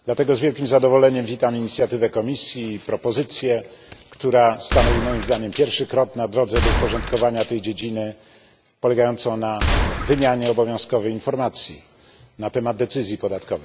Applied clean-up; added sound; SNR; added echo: none; Gunshot, gunfire; 2 dB; none.